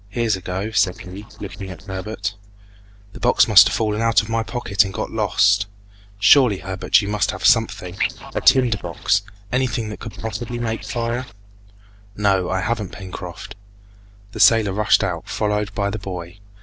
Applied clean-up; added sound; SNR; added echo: neural separator model SepFormer DNS4.